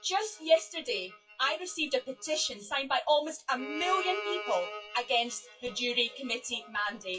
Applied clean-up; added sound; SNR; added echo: classical method WPE with log-MMSE.